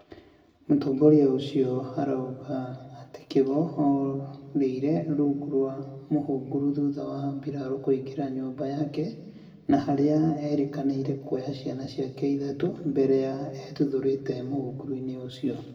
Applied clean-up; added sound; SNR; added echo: none; none; none; reverberation time 1.3 s.